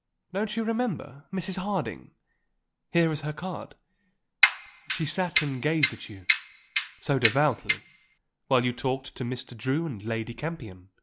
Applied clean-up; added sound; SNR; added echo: none; Clock; 0 dB; none.